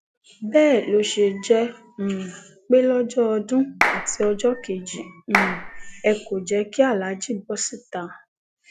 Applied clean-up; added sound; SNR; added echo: none; Clapping; 4 dB; none.